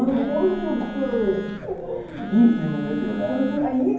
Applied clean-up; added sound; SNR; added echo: none; Telephone; 9 dB; reverberation time 0.9 s.